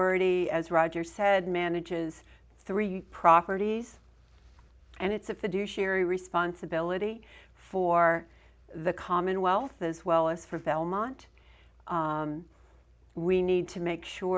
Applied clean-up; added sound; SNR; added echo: none; none; none; none.